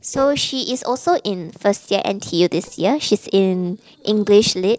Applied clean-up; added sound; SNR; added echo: neural separator model SepFormer DNS4.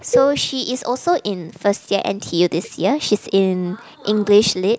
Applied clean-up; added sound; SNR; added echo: neural mask model Resemble Enhance denoiser.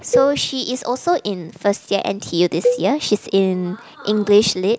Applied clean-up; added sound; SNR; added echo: none; Cowbell; 7 dB; none.